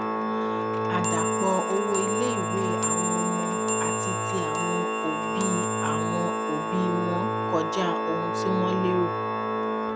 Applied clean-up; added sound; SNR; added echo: none; Organ + Clock; -4 dB; none.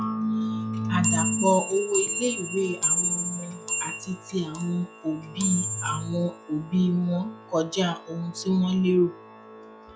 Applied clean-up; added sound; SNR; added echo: classical method log-MMSE.